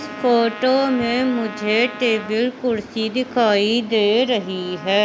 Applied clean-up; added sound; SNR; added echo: none; Trumpet; 17 dB; none.